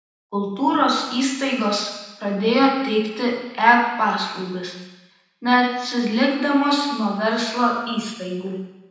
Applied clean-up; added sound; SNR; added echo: none; none; none; reverberation time 1.0 s.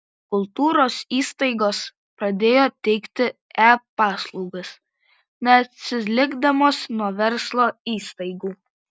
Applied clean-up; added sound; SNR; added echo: none; none; none; none.